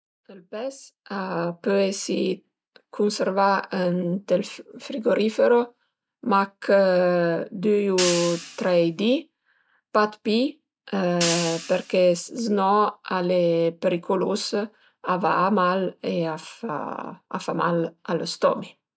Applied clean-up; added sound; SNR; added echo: none; Hi-hat; 9 dB; none.